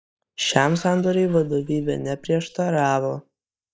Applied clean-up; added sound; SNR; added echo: neural mask model DeepFilterNet 3.